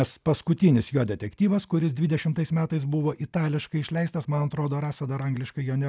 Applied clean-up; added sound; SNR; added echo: none; none; none; none.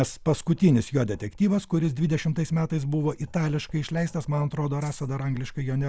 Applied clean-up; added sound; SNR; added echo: none; Writing + Rattle (instrument); 19 dB; none.